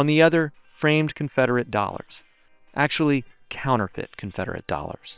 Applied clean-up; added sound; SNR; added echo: neural separator model SepFormer WHAM!.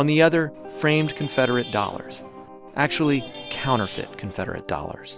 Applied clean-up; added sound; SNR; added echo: none; Traffic noise, roadway noise / Vehicle horn, car horn, honking; 17 dB; none.